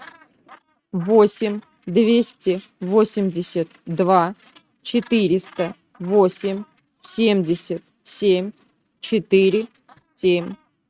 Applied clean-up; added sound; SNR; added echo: neural mask model RNNoise.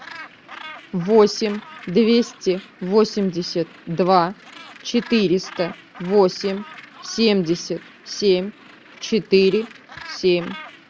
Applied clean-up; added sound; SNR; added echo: none; Gull, seagull; 20 dB; none.